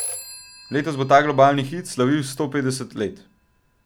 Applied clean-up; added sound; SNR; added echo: none; Telephone; 18 dB; none.